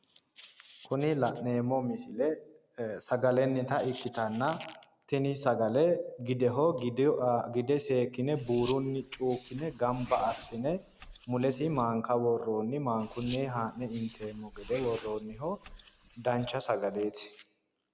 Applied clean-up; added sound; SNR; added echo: none; Car; 18 dB; none.